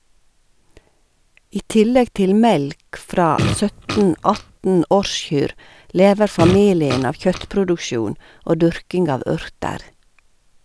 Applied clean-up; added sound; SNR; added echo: none; Fart; 6 dB; none.